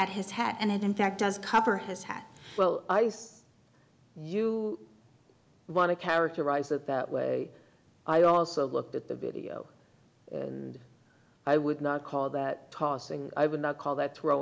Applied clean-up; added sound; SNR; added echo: none; none; none; none.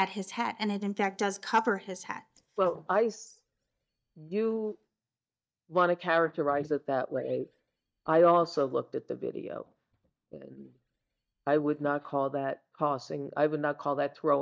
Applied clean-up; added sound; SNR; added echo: neural mask model DeepFilterNet 3.